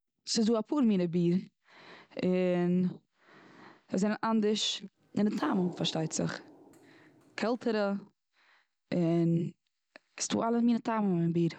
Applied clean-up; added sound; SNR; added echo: none; Water; 18 dB; none.